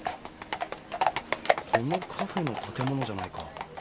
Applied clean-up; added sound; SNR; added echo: none; Livestock, farm animals, working animals; -4 dB; none.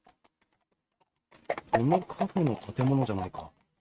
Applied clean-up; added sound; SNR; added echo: neural mask model RNNoise.